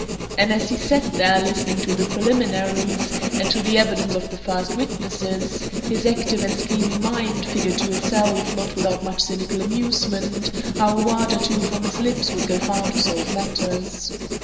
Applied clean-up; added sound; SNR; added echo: none; Writing; 3 dB; reverberation time 1.8 s.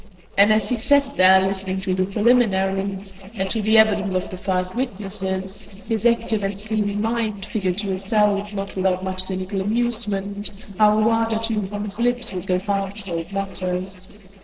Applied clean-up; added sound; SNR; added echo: neural separator model SepFormer DNS4.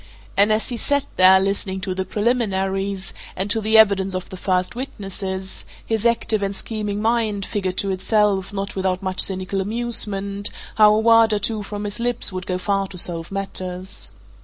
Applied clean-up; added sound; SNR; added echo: none; none; none; none.